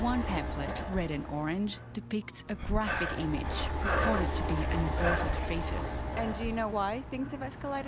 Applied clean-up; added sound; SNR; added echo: none; Breathing; -1 dB; none.